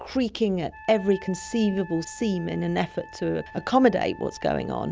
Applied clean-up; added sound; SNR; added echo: none; Wind instrument, woodwind instrument; 20 dB; none.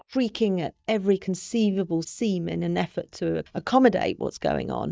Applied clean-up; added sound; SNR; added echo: neural mask model DeepFilterNet 3.